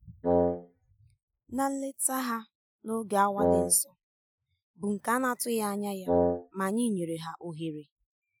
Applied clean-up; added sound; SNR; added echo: classical method Wiener filter.